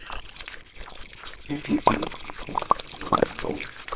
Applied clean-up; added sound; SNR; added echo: neural separator model SepFormer WHAMR!.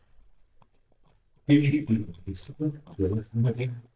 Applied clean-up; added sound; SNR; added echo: neural mask model DeepFilterNet 3.